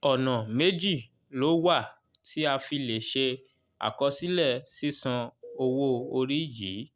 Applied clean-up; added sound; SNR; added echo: neural separator model SepFormer DNS4.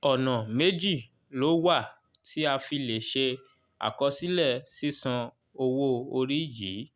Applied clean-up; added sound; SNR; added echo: none; none; none; none.